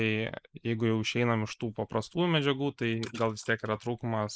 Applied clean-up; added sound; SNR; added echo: neural mask model Resemble Enhance denoiser.